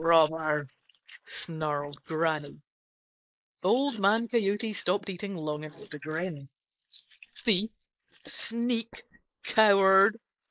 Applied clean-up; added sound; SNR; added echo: neural mask model Resemble Enhance denoiser.